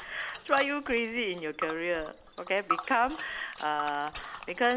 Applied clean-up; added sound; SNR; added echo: none; Tick; 9 dB; none.